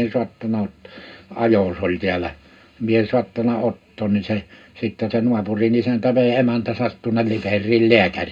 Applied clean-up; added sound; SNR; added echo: none; none; none; reverberation time 0.2 s.